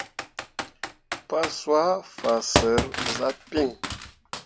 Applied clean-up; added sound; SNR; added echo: none; Computer keyboard; 4 dB; none.